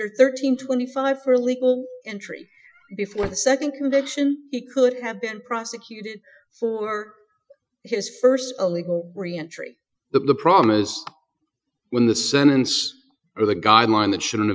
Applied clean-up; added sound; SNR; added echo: classical method Wiener filter.